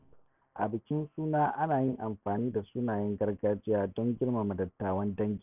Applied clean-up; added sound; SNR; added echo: none; none; none; none.